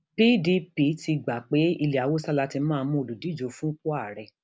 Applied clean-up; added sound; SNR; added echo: none; none; none; none.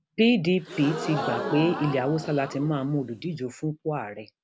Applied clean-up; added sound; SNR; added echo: none; Crowd / Gasp; 8 dB; none.